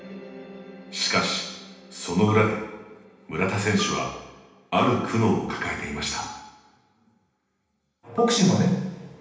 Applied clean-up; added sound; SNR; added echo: none; Telephone; 14 dB; reverberation time 0.9 s.